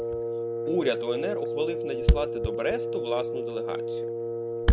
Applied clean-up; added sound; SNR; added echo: none; Wind instrument, woodwind instrument + Thump, thud; -5 dB; none.